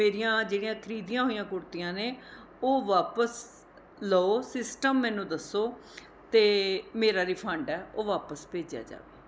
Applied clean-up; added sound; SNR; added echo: none; none; none; none.